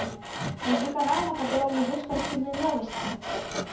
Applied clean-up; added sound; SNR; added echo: none; Sawing; 4 dB; reverberation time 0.5 s.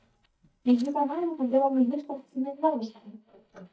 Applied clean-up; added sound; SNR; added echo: neural mask model DeepFilterNet 3.